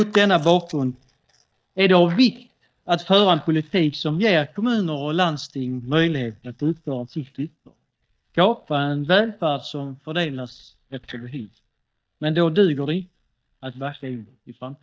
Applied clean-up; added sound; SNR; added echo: neural mask model DeepFilterNet 3.